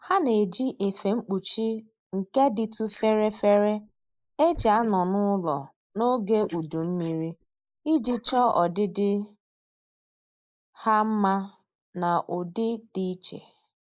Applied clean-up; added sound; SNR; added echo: neural mask model Resemble Enhance denoiser.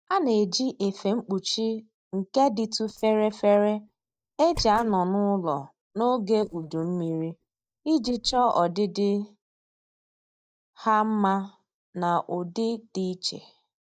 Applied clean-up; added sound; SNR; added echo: neural mask model DeepFilterNet 3.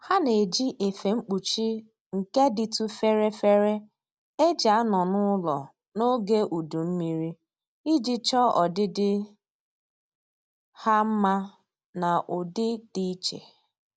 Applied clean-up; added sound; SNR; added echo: none; none; none; none.